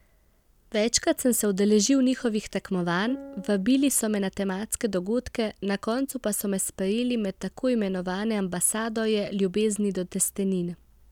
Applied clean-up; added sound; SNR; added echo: none; Piano; 15 dB; none.